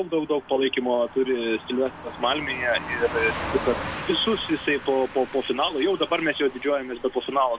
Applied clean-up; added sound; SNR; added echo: none; Car passing by / Truck; 12 dB; none.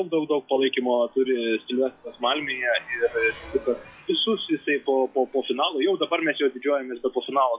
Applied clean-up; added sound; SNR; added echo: classical method log-MMSE.